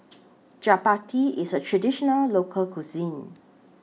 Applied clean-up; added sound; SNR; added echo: none; none; none; none.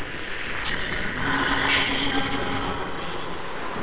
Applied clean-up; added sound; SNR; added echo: neural separator model SepFormer WHAMR!.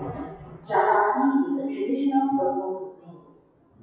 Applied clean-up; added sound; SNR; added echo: classical method WPE with log-MMSE.